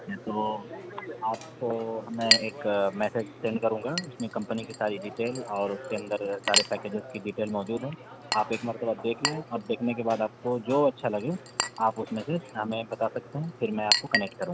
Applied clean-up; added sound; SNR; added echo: none; Chink, clink; 4 dB; none.